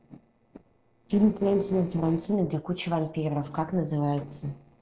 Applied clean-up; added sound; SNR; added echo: neural separator model SepFormer DNS4.